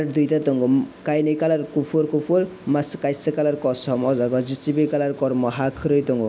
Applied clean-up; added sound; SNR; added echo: none; none; none; none.